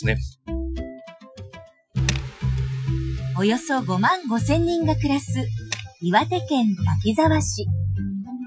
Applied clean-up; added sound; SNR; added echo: classical method Wiener filter.